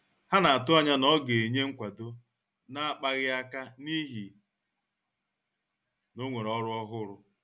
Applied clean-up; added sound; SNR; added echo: none; none; none; none.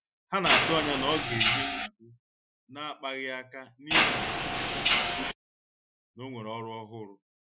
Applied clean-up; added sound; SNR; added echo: classical method Wiener filter.